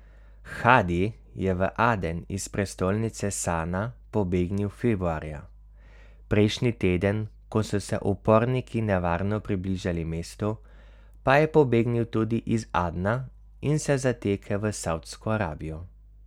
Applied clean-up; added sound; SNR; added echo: none; none; none; none.